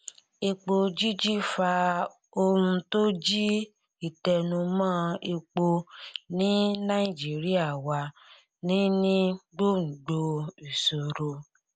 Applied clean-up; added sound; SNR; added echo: none; none; none; none.